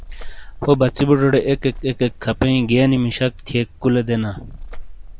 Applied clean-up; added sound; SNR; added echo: none; Purr; 14 dB; none.